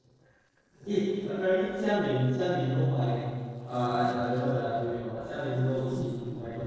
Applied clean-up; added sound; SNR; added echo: neural separator model SepFormer DNS4.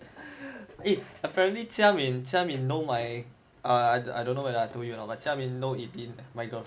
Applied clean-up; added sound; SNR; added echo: none; none; none; none.